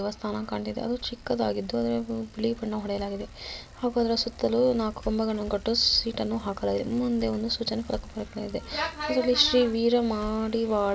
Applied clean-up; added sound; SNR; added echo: none; Bicycle; 17 dB; none.